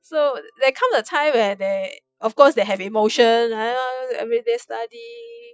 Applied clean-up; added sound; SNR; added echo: classical method Wiener filter.